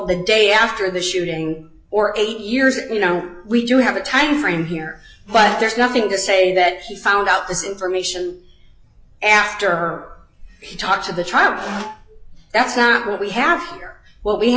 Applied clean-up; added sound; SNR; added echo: classical method log-MMSE.